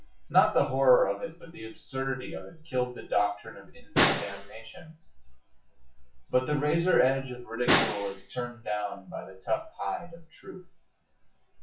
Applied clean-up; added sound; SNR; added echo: classical method WPE with log-MMSE.